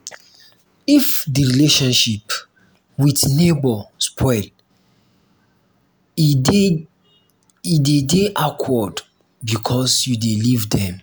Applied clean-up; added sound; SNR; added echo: none; none; none; none.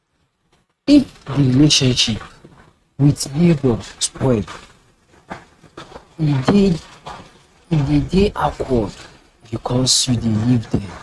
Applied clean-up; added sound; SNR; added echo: neural mask model RNNoise.